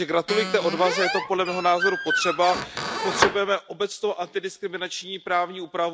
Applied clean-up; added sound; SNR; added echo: none; Squeak; 2 dB; none.